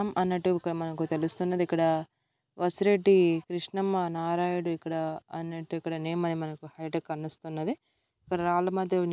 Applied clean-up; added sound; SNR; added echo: none; none; none; none.